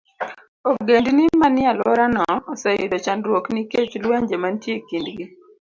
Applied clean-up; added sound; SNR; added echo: none; none; none; none.